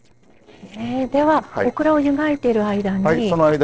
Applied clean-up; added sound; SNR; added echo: neural separator model SepFormer DNS4.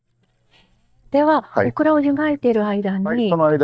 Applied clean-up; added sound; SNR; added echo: neural mask model DeepFilterNet 3.